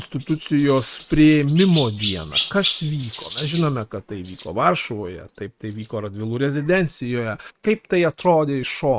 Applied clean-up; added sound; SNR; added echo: neural mask model RNNoise.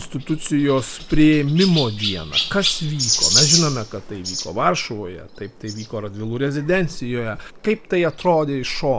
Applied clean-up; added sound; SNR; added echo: none; Chirp, tweet; 5 dB; none.